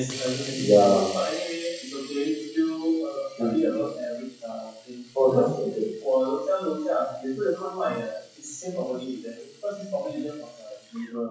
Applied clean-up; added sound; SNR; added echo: classical method WPE with log-MMSE.